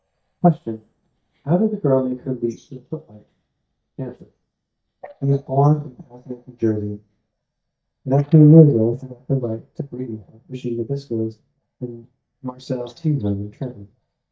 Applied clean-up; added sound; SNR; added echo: neural mask model DeepFilterNet 3.